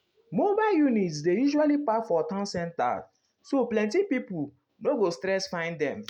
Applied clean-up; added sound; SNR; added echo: none; none; none; none.